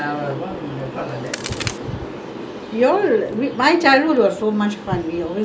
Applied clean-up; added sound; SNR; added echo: none; Crack; 9 dB; none.